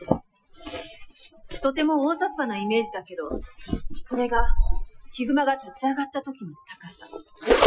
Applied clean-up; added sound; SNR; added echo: classical method Wiener filter.